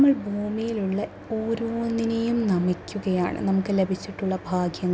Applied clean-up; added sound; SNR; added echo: none; none; none; none.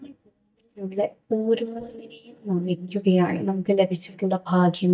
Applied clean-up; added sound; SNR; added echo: neural mask model DeepFilterNet 3.